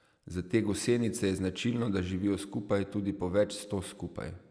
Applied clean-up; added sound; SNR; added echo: none; none; none; none.